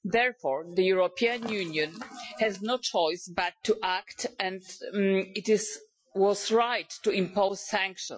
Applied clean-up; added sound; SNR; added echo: classical method Wiener filter.